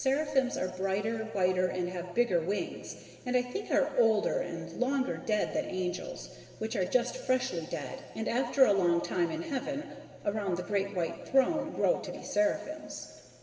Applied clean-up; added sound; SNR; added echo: none; none; none; reverberation time 2.1 s.